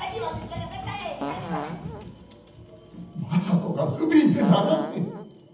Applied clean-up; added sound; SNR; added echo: none; Fart; 9 dB; reverberation time 0.8 s.